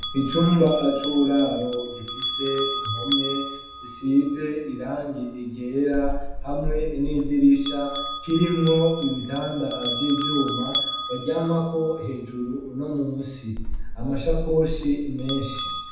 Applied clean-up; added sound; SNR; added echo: none; Bell; 3 dB; reverberation time 0.8 s.